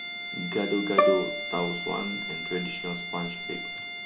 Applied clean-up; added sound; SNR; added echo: none; Bowed string instrument + Bowed string instrument; -1 dB; none.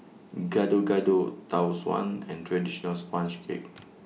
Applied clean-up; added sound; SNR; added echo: none; none; none; none.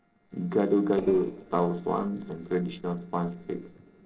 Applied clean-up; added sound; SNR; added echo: neural separator model SepFormer DNS4.